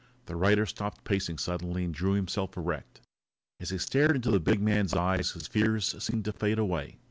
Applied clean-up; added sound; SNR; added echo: none; none; none; none.